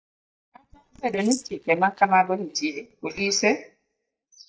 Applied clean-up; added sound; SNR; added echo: neural mask model DeepFilterNet 3.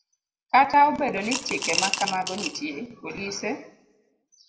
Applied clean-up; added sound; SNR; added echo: none; Coin (dropping) / Glass; 5 dB; reverberation time 0.7 s.